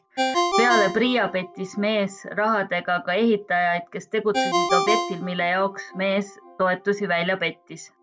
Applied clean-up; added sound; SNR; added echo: none; Ringtone; 4 dB; none.